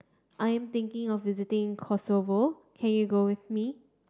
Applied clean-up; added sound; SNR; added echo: none; none; none; none.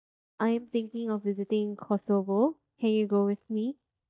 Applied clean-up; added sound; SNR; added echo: neural mask model DeepFilterNet 3.